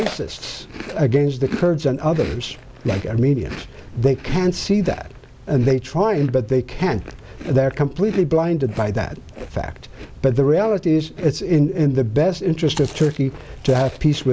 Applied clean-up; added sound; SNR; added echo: none; Chewing, mastication; 17 dB; none.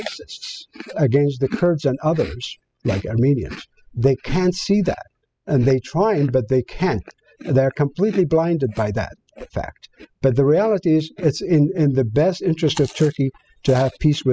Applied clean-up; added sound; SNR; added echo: classical method spectral subtraction.